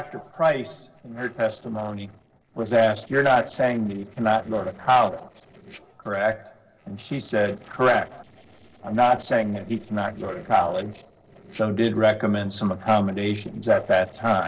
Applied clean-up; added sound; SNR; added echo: neural separator model SepFormer DNS4.